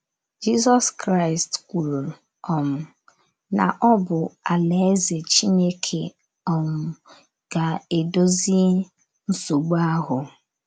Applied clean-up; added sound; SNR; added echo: none; none; none; none.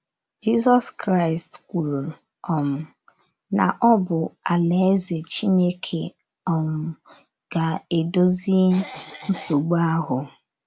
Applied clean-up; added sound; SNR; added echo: none; Cough; 16 dB; none.